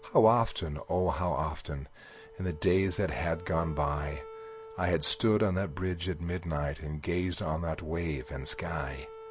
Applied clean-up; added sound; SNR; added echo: none; Wind instrument, woodwind instrument; 19 dB; none.